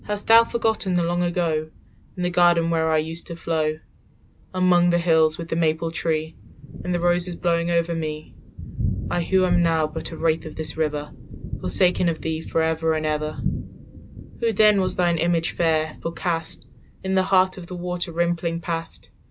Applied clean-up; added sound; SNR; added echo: none; Thunder; 12 dB; none.